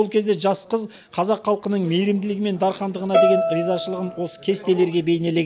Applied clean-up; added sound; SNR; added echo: none; Bowed string instrument; 1 dB; none.